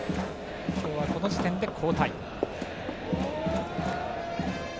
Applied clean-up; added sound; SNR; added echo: none; Knock / Wood + Keyboard (musical); 13 dB; none.